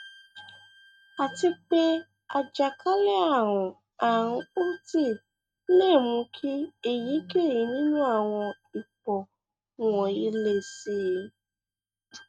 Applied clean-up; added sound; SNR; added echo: neural mask model RNNoise.